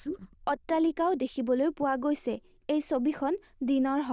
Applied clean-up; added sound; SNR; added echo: neural diffusion model UNIVERSE++.